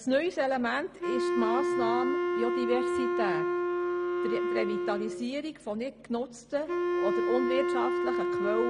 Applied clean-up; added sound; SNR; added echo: none; Wind instrument, woodwind instrument; -2 dB; none.